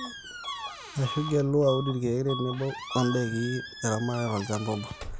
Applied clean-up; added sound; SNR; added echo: none; Squeak + Bus / Alarm; 10 dB; none.